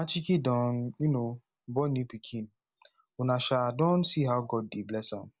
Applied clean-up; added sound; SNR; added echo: none; none; none; none.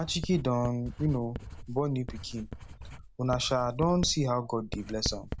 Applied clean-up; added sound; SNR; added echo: none; Writing; 10 dB; none.